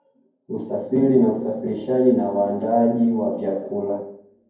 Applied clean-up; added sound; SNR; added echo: none; none; none; reverberation time 0.9 s.